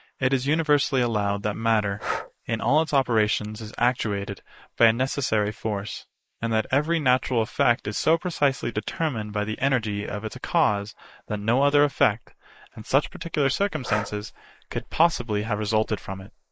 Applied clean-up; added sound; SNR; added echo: neural mask model Resemble Enhance denoiser.